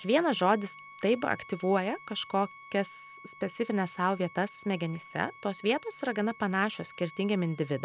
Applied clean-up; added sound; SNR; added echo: none; Bowed string instrument; 20 dB; none.